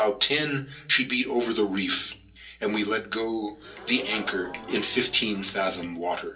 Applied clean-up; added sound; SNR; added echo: none; Crowd / Gasp; 17 dB; reverberation time 0.3 s.